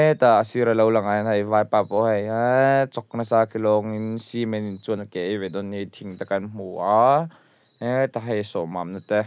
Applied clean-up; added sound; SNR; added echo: none; none; none; none.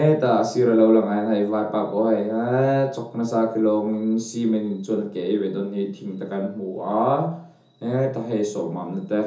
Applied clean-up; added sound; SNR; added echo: none; none; none; reverberation time 0.6 s.